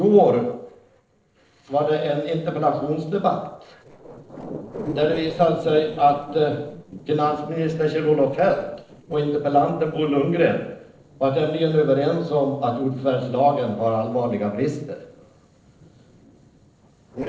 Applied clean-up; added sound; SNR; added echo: neural separator model SepFormer DNS4.